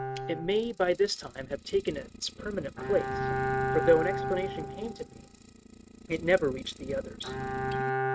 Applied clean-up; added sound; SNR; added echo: neural mask model RNNoise.